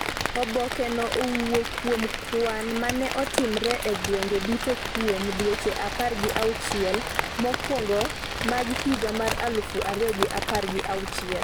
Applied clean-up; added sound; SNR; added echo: none; Rain; 3 dB; none.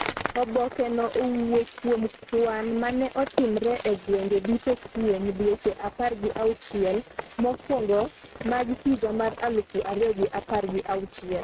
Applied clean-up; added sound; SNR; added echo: neural mask model RNNoise.